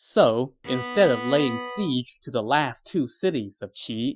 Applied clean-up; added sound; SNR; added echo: classical method Wiener filter.